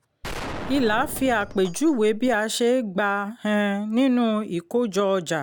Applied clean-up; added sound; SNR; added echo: none; Gunshot, gunfire; 12 dB; none.